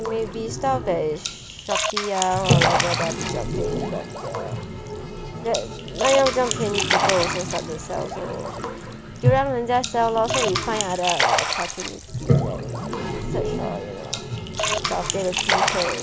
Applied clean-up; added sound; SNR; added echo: none; Splash, splatter + Toilet flush; -1 dB; none.